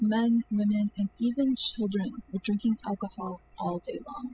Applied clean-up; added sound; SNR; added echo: classical method spectral subtraction.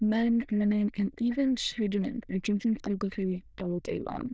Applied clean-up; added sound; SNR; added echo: neural diffusion model UNIVERSE++.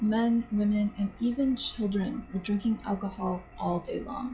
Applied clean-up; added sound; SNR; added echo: classical method log-MMSE.